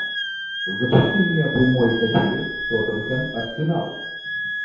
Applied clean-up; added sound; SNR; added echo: none; Wind instrument, woodwind instrument; 6 dB; reverberation time 0.9 s.